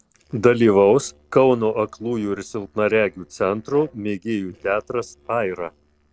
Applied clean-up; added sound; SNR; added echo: neural separator model SepFormer DNS4.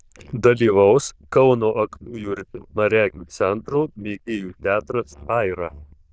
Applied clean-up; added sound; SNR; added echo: neural diffusion model UNIVERSE++.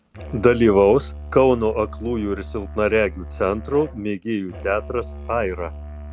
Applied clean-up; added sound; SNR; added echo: none; Musical instrument; 13 dB; none.